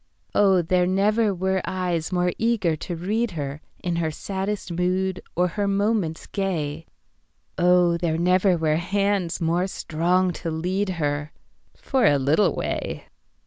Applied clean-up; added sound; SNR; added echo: none; none; none; none.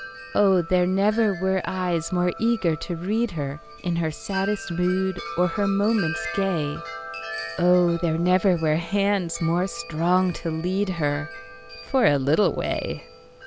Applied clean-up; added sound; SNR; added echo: none; Wind chime; 14 dB; none.